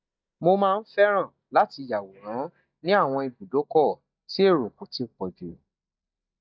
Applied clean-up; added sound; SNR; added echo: neural mask model DeepFilterNet 3.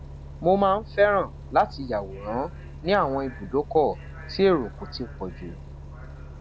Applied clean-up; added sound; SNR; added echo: none; Bus; 14 dB; none.